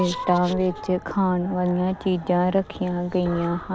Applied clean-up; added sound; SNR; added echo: none; none; none; none.